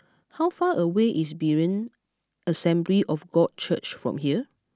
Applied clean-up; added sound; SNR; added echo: none; none; none; none.